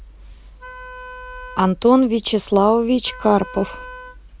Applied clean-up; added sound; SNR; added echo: none; Wind instrument, woodwind instrument; 17 dB; none.